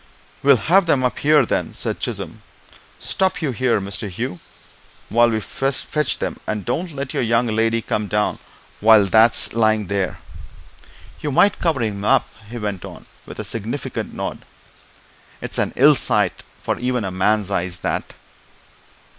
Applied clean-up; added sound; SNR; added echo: none; none; none; none.